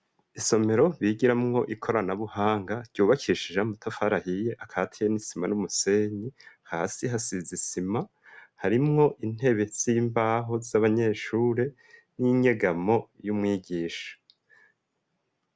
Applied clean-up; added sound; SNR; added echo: none; none; none; none.